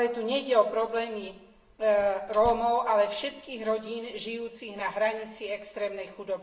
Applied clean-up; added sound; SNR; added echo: none; Slam; 20 dB; reverberation time 0.8 s.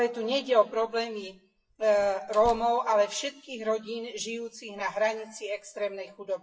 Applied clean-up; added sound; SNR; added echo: classical method WPE with log-MMSE.